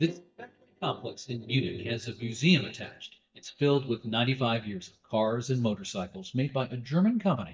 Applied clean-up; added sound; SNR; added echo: neural mask model DeepFilterNet 3.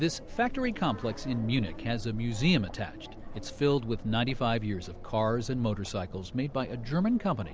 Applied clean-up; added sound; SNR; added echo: none; none; none; none.